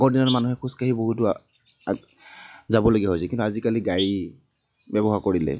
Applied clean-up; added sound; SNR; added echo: classical method log-MMSE.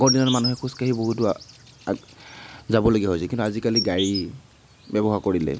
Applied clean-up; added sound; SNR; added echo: none; Insect; 11 dB; none.